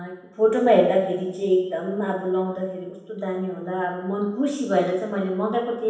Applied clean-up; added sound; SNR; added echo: none; none; none; reverberation time 0.9 s.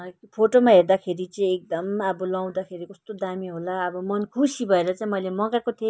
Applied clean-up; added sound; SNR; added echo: none; none; none; none.